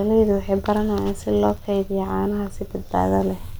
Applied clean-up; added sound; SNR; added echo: none; Crackle; 14 dB; none.